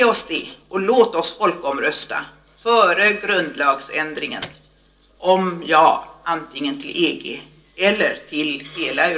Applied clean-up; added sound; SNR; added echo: neural separator model SepFormer DNS4.